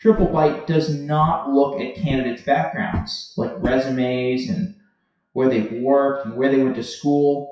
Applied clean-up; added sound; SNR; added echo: classical method WPE with log-MMSE.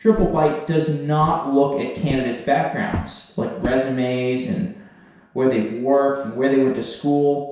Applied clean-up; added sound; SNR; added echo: none; Walk, footsteps; 12 dB; reverberation time 0.7 s.